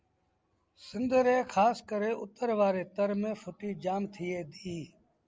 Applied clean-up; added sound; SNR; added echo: none; none; none; none.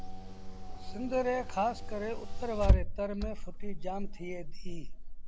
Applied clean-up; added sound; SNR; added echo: none; Engine / Car; -4 dB; none.